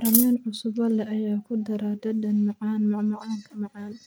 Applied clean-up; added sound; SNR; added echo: none; Scissors; -2 dB; none.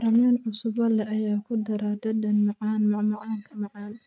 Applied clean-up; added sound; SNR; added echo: neural mask model RNNoise.